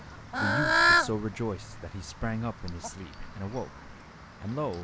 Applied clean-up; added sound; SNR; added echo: none; Bird / Fowl; -4 dB; none.